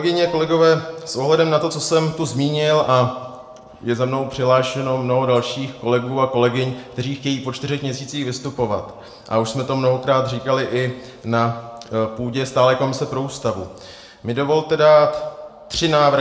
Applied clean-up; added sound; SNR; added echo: none; Wind instrument, woodwind instrument; 18 dB; reverberation time 0.7 s.